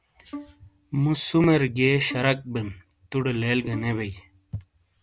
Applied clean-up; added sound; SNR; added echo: none; Bowed string instrument; 19 dB; none.